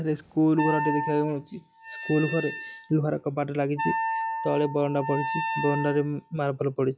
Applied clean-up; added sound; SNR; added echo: classical method log-MMSE.